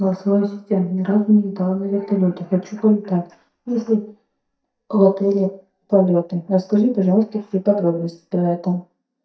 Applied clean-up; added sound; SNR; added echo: neural mask model DeepFilterNet 3.